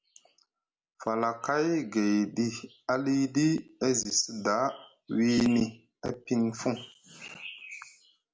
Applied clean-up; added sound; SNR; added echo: none; none; none; none.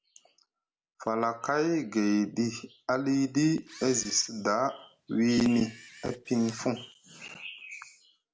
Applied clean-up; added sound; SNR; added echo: none; Camera; 20 dB; none.